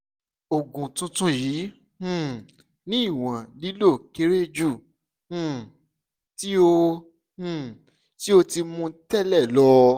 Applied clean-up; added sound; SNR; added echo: none; none; none; none.